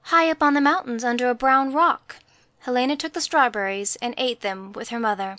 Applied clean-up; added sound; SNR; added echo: none; none; none; none.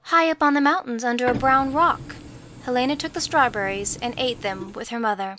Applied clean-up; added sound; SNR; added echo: none; Printer; 14 dB; none.